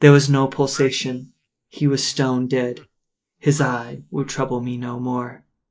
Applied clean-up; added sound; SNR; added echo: neural mask model Resemble Enhance denoiser.